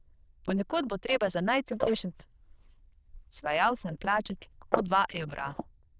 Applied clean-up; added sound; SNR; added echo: neural diffusion model UNIVERSE++.